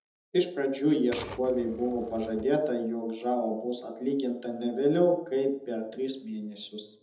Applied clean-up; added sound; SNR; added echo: none; Typewriter; 17 dB; reverberation time 0.8 s.